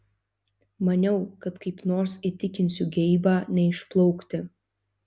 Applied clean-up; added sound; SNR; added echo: none; none; none; none.